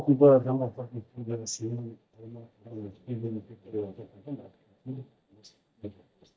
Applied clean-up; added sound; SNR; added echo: neural mask model DeepFilterNet 3.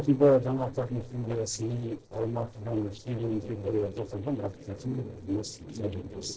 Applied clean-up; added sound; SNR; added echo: neural separator model SepFormer DNS4.